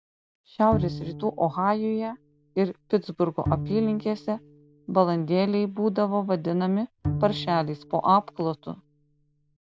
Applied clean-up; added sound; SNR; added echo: none; Bowed string instrument; 10 dB; none.